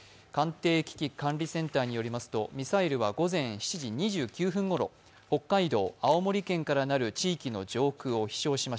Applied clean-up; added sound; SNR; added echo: none; none; none; none.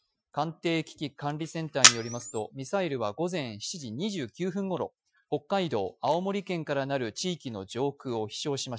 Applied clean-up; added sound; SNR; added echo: classical method Wiener filter.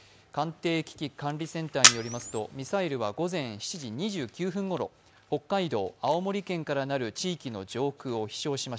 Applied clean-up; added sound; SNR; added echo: none; Camera; -5 dB; none.